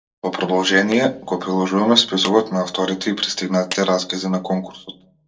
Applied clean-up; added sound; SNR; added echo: neural separator model SepFormer DNS4.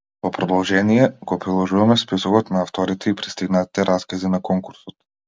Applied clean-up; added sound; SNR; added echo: none; none; none; none.